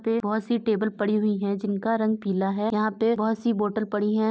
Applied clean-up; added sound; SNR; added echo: none; none; none; none.